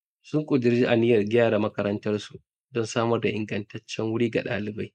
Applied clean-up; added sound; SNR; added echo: neural mask model Resemble Enhance denoiser.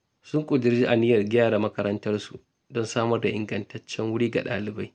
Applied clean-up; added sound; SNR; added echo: none; none; none; none.